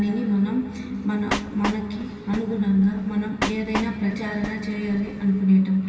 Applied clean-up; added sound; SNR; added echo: none; Train; 10 dB; reverberation time 2.6 s.